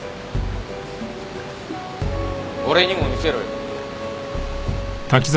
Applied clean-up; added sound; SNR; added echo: none; none; none; none.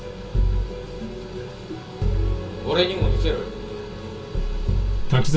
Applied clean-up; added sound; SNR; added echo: none; none; none; reverberation time 0.2 s.